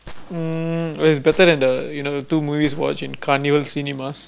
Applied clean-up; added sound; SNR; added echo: none; Gunshot, gunfire; 15 dB; none.